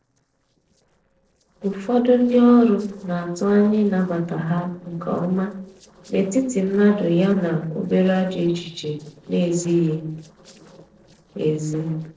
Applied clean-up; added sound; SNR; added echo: neural separator model SepFormer DNS4.